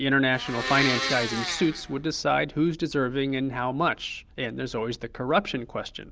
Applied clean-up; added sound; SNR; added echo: none; Domestic sounds, home sounds; 4 dB; none.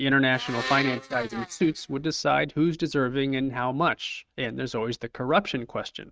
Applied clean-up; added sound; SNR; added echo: neural mask model RNNoise.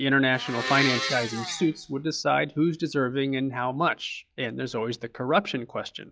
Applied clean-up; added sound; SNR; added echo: classical method log-MMSE.